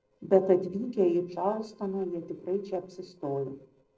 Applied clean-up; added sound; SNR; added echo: neural separator model SepFormer DNS4.